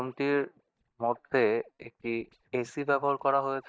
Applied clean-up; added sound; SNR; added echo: neural mask model DeepFilterNet 3.